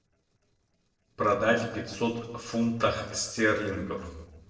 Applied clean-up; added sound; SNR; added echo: neural separator model SepFormer DNS4.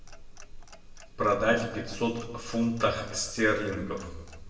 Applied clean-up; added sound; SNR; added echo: none; Clock; 13 dB; reverberation time 0.9 s.